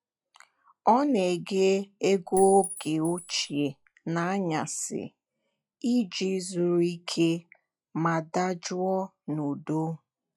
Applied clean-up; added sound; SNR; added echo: classical method log-MMSE.